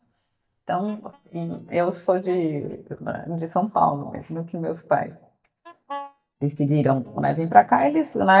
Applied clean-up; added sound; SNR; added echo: neural mask model DeepFilterNet 3.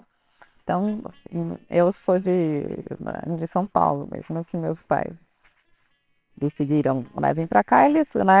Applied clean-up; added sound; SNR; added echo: neural separator model SepFormer WHAMR!.